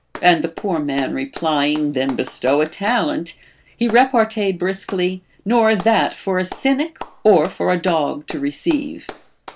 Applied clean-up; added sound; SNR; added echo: none; Clapping; 19 dB; none.